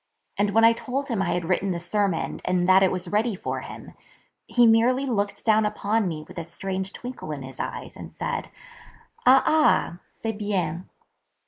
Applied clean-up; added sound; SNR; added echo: neural mask model Resemble Enhance denoiser.